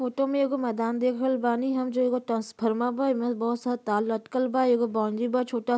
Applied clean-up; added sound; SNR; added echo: none; none; none; none.